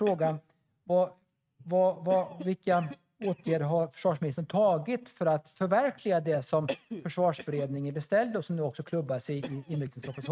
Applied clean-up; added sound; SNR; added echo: neural mask model RNNoise.